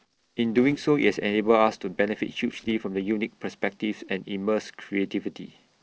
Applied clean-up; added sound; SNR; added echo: neural separator model SepFormer DNS4.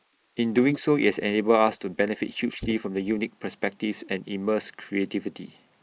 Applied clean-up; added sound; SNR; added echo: neural mask model Resemble Enhance denoiser.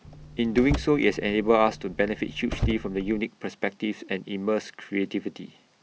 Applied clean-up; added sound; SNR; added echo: none; Car; 8 dB; none.